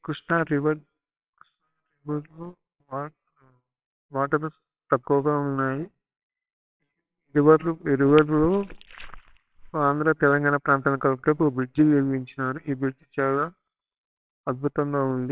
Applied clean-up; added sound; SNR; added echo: neural separator model SepFormer WHAMR!.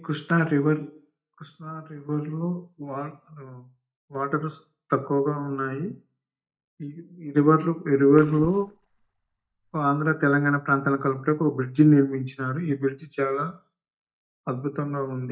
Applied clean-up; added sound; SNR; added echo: neural mask model DeepFilterNet 3.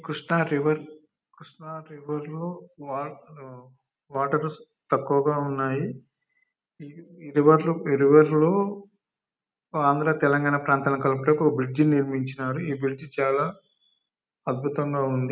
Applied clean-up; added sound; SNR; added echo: none; none; none; none.